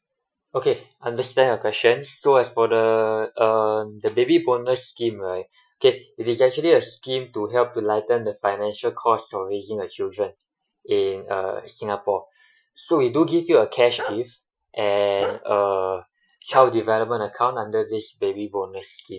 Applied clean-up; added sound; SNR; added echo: classical method Wiener filter.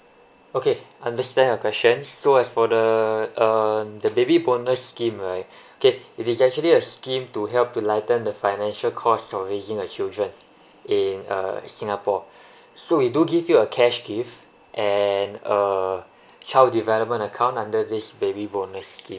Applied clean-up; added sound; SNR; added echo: none; none; none; none.